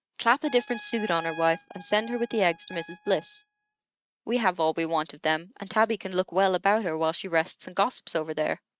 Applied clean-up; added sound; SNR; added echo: neural mask model RNNoise.